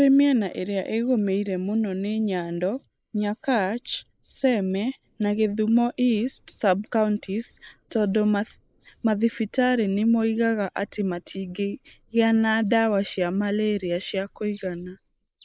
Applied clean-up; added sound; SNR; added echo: neural mask model Resemble Enhance denoiser.